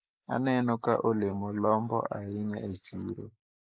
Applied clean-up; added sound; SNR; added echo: neural mask model Resemble Enhance denoiser.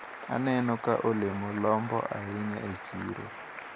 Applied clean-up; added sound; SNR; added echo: none; Applause; 11 dB; none.